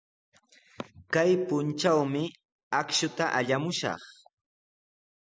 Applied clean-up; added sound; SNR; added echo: none; none; none; none.